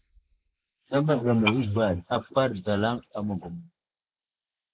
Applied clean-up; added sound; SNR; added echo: neural mask model Resemble Enhance denoiser.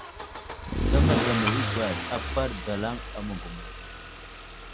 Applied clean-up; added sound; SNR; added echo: none; Engine starting / Accelerating, revving, vroom / Car + Tap / Glass; -3 dB; none.